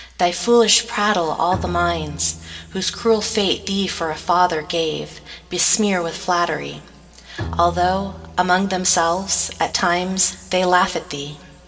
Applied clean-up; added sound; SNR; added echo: none; Bowed string instrument; 16 dB; reverberation time 2.1 s.